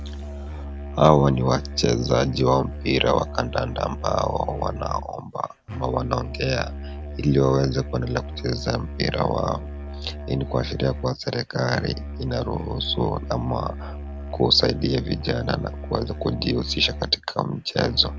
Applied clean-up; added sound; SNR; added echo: none; Musical instrument; 9 dB; none.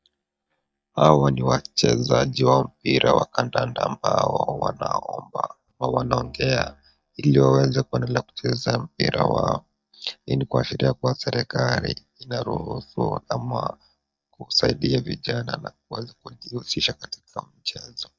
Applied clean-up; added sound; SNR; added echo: neural mask model DeepFilterNet 3.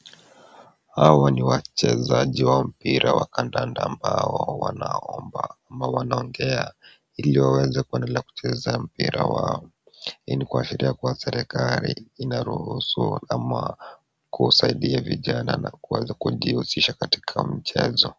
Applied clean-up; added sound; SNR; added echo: none; none; none; none.